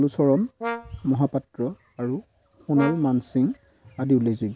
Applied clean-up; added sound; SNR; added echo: none; Brass instrument; 13 dB; none.